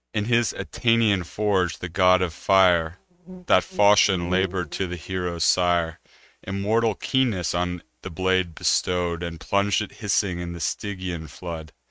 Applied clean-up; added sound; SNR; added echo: neural mask model RNNoise.